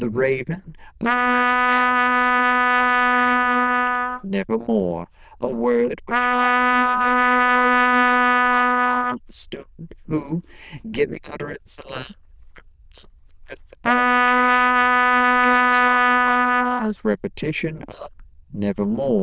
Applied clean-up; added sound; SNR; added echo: neural diffusion model UNIVERSE++.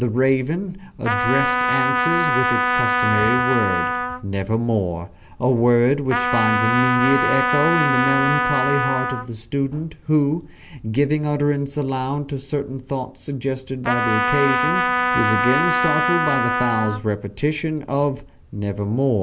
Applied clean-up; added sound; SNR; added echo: none; Trumpet; -1 dB; none.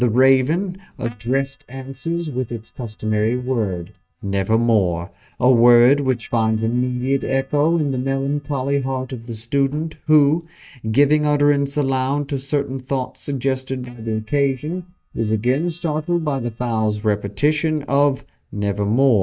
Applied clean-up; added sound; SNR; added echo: neural mask model DeepFilterNet 3.